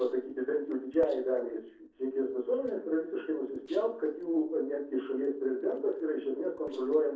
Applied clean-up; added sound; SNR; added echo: neural separator model SepFormer DNS4.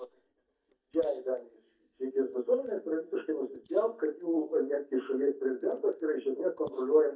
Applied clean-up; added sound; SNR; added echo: neural mask model DeepFilterNet 3.